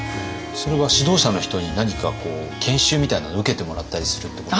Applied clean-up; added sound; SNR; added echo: none; Harp; 13 dB; none.